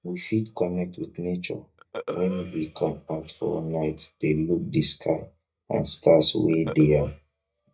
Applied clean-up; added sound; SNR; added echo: neural mask model DeepFilterNet 3.